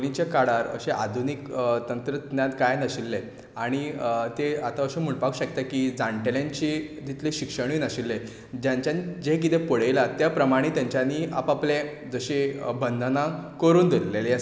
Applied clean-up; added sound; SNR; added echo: none; none; none; none.